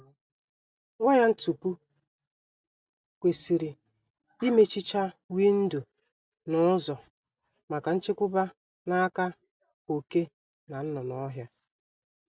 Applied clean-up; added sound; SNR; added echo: none; none; none; none.